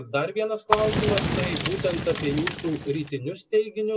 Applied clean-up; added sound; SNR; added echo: none; Fire; 1 dB; none.